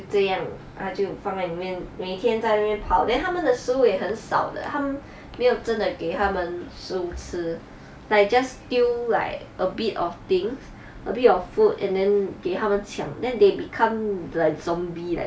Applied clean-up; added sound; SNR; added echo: none; none; none; none.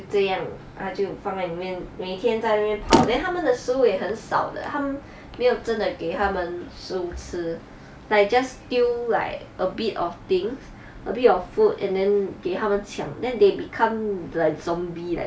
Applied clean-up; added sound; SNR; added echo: none; Motor vehicle (road); 1 dB; none.